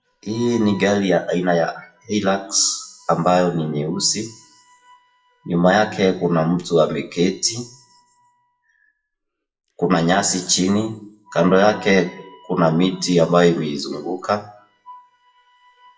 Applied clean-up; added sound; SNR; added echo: classical method WPE with log-MMSE.